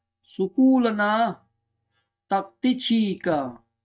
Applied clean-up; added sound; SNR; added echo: neural mask model DeepFilterNet 3.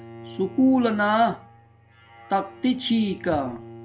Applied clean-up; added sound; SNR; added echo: none; Bowed string instrument; 19 dB; none.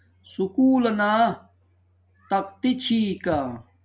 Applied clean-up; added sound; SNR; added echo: none; none; none; none.